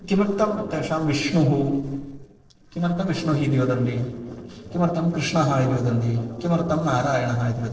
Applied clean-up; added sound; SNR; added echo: neural separator model SepFormer DNS4.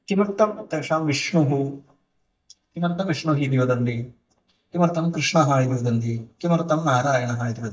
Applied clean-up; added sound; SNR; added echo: neural mask model DeepFilterNet 3.